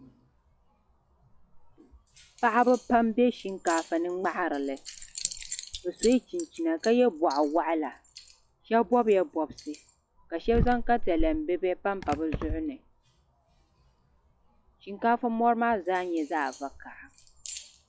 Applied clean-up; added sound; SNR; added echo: classical method log-MMSE.